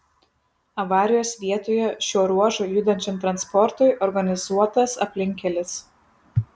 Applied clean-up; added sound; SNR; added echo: none; none; none; none.